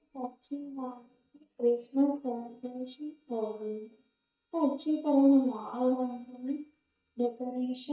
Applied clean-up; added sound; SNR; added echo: neural mask model DeepFilterNet 3.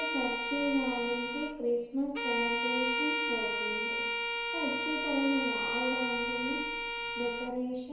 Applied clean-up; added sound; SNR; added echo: none; Bowed string instrument; -1 dB; reverberation time 1.0 s.